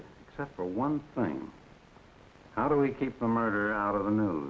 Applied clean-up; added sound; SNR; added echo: none; none; none; none.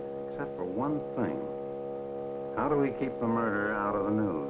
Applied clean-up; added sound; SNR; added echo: none; Wind instrument, woodwind instrument; 4 dB; none.